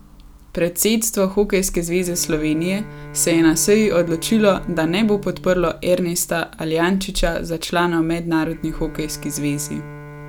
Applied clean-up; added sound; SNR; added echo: none; Bowed string instrument; 19 dB; none.